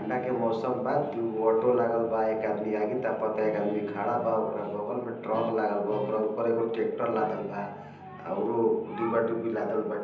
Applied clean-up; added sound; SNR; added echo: none; Guitar; 20 dB; reverberation time 0.9 s.